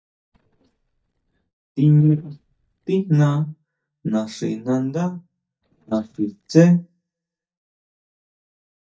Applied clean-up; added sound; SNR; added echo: neural mask model DeepFilterNet 3.